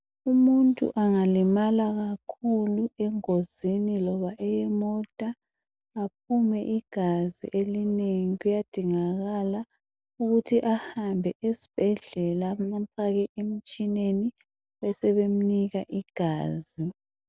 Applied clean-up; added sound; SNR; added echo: none; none; none; none.